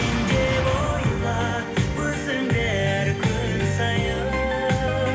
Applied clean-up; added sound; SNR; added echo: none; Boom; 11 dB; reverberation time 1.1 s.